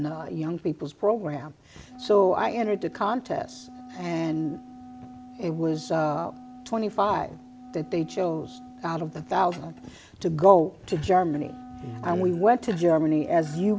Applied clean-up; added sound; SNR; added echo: none; Wind instrument, woodwind instrument; 19 dB; none.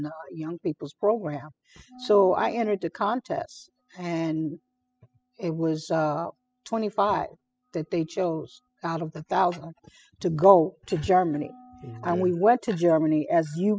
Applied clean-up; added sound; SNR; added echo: classical method spectral subtraction.